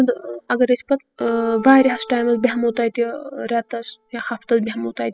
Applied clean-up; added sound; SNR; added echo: classical method spectral subtraction.